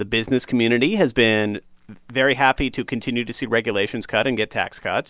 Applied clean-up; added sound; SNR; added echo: none; none; none; none.